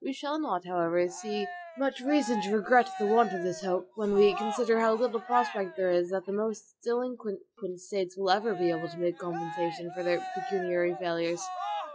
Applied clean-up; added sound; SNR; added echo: classical method log-MMSE.